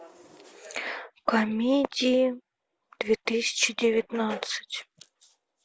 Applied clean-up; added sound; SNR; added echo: none; none; none; none.